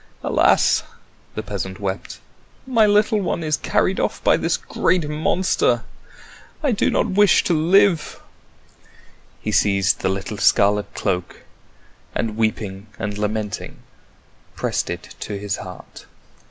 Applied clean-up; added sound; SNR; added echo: none; none; none; none.